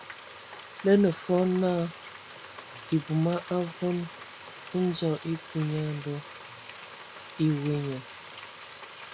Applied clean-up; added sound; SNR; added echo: none; Frying (food); 14 dB; none.